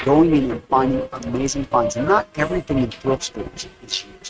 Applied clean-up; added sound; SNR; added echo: neural mask model RNNoise.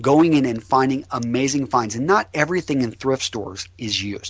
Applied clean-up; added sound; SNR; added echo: none; none; none; none.